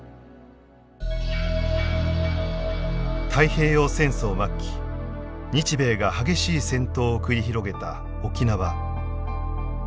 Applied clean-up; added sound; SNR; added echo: none; none; none; none.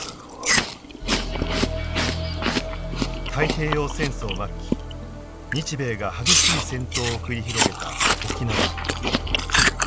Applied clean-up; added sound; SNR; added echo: none; Chewing, mastication; -3 dB; none.